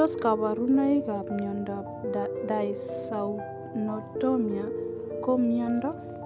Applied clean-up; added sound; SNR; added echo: none; Piano; 5 dB; none.